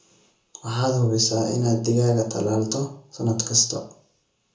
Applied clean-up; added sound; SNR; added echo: none; none; none; reverberation time 0.6 s.